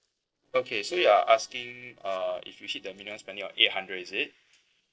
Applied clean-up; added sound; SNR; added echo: neural separator model SepFormer DNS4.